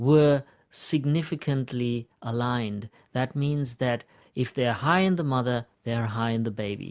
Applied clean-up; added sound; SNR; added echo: none; none; none; none.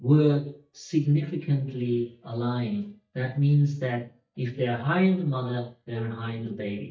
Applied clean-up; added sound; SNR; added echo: neural mask model DeepFilterNet 3.